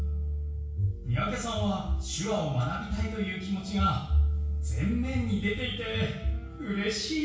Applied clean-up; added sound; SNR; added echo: none; none; none; reverberation time 0.6 s.